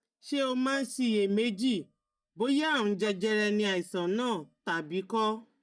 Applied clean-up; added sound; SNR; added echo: neural mask model DeepFilterNet 3.